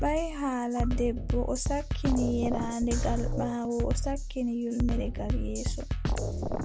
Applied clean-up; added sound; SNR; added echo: none; Drum kit; -1 dB; none.